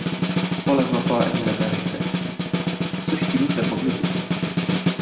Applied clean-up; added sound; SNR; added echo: none; Snare drum; -3 dB; reverberation time 1.5 s.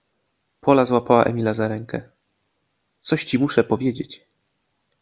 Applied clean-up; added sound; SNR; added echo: none; none; none; none.